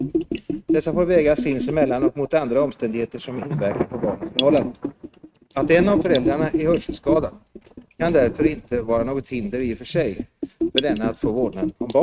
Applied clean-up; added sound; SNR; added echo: neural mask model RNNoise.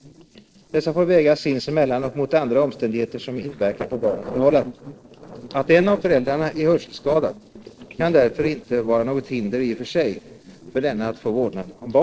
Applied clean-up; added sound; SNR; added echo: neural separator model SepFormer DNS4.